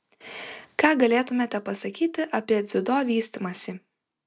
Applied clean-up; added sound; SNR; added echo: none; none; none; none.